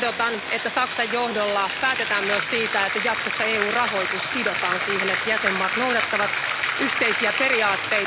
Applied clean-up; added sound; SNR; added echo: none; Bathtub (filling or washing); 1 dB; none.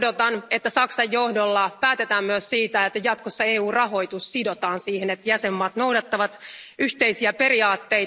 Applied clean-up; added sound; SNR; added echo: none; none; none; none.